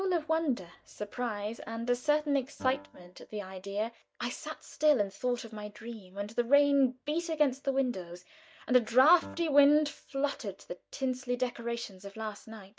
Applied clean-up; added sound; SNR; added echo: neural mask model DeepFilterNet 3.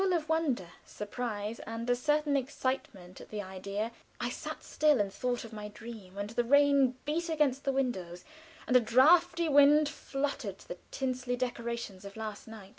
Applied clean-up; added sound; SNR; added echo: none; none; none; none.